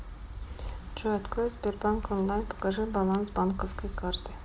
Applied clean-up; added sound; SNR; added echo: none; none; none; none.